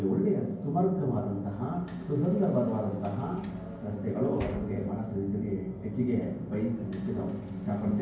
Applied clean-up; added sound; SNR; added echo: none; Sliding door / Slam; 17 dB; reverberation time 0.9 s.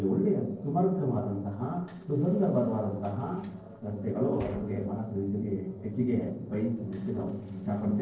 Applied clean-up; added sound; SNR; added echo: neural separator model SepFormer DNS4.